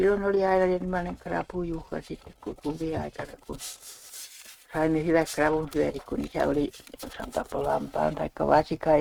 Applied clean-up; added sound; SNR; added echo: neural mask model RNNoise.